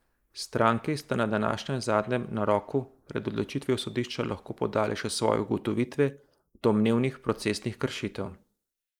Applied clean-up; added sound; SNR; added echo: neural mask model Resemble Enhance denoiser.